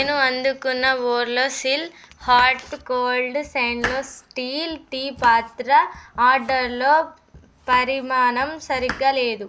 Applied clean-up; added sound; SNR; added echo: none; Domestic sounds, home sounds; 17 dB; none.